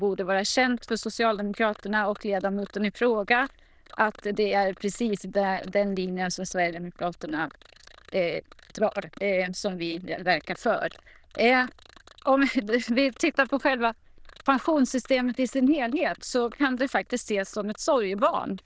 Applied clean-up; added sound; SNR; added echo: neural diffusion model UNIVERSE++.